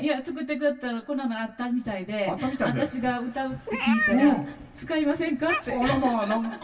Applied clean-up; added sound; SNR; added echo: none; Meow; 6 dB; reverberation time 0.1 s.